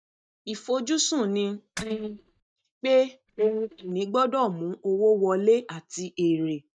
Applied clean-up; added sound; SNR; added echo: neural mask model DeepFilterNet 3.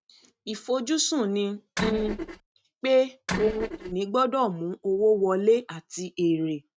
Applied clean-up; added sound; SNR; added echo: neural mask model RNNoise.